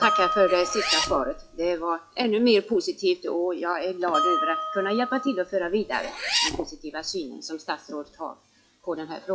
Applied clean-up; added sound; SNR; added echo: classical method log-MMSE.